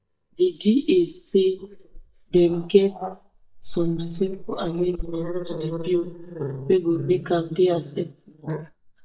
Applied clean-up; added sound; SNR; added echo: neural mask model DeepFilterNet 3.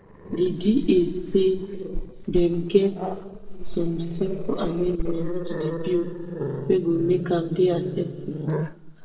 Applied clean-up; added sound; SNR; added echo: neural separator model SepFormer DNS4.